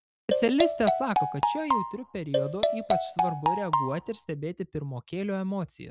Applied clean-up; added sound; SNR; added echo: none; Marimba, xylophone; -3 dB; none.